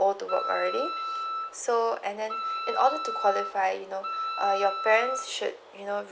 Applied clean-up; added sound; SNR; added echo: none; Wind instrument, woodwind instrument; 5 dB; none.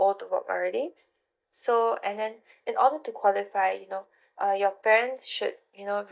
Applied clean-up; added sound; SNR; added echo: neural mask model DeepFilterNet 3.